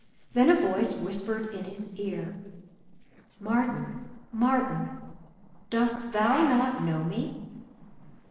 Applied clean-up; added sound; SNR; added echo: neural separator model SepFormer DNS4.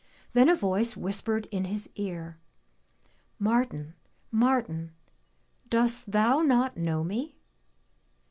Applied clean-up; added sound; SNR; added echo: none; none; none; none.